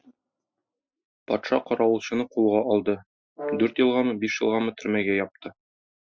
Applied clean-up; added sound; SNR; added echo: classical method Wiener filter.